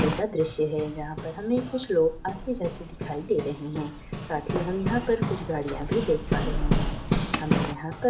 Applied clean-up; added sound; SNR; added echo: none; Hammer; 1 dB; reverberation time 0.6 s.